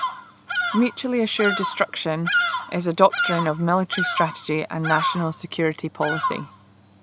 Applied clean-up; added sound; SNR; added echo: none; Bird vocalization, bird call, bird song; 4 dB; none.